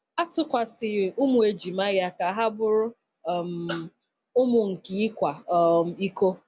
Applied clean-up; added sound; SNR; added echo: none; none; none; none.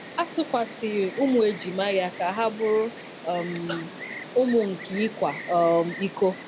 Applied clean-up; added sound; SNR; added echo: none; Insect; 14 dB; none.